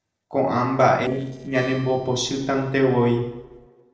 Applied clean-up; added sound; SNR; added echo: neural separator model SepFormer DNS4.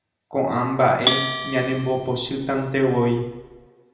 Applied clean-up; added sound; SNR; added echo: none; Bell; 5 dB; reverberation time 0.8 s.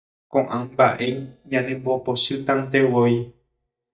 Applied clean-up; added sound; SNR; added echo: neural mask model DeepFilterNet 3.